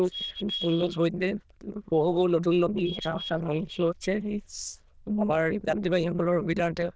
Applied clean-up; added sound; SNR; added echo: neural diffusion model UNIVERSE++.